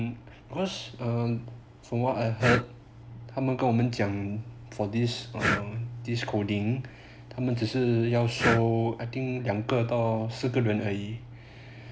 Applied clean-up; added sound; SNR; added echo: none; Breathing; 8 dB; none.